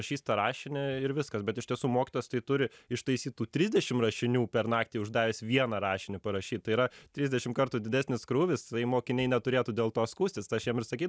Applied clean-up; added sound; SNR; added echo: none; none; none; none.